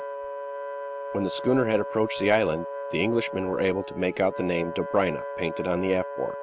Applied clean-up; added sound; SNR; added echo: none; Wind instrument, woodwind instrument; 7 dB; none.